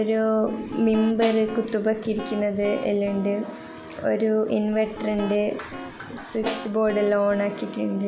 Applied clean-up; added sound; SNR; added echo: none; Guitar + Snare drum; 13 dB; none.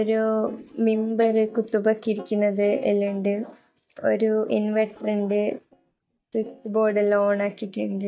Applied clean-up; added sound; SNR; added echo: neural mask model DeepFilterNet 3.